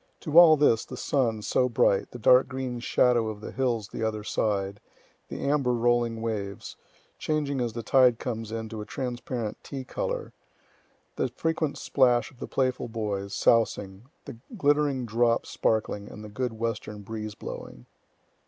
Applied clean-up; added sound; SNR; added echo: none; none; none; none.